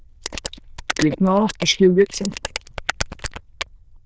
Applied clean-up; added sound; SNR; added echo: neural diffusion model UNIVERSE++.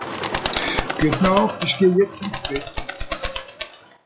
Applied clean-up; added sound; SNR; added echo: classical method log-MMSE.